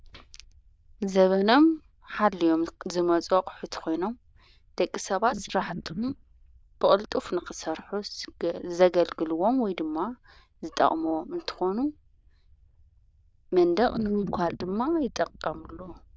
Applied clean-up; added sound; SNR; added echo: neural diffusion model UNIVERSE++.